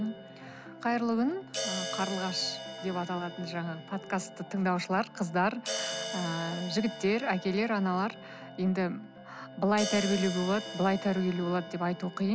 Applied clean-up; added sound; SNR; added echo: none; Crash cymbal; 10 dB; none.